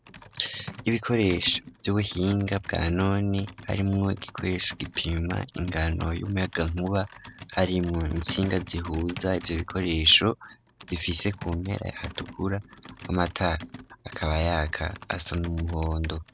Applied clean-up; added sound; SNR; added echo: none; Computer keyboard; 16 dB; none.